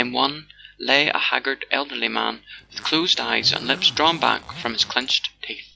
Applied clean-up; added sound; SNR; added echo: none; Zipper (clothing); 19 dB; none.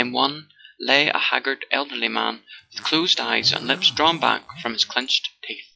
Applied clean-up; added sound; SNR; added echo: classical method log-MMSE.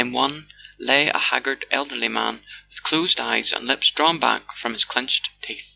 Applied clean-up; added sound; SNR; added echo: none; none; none; none.